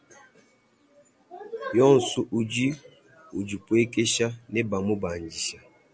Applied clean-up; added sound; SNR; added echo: none; none; none; none.